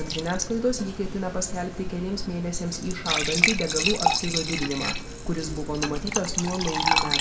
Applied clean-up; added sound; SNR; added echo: none; Fill (with liquid) / Trickle, dribble / Glass; -1 dB; reverberation time 0.6 s.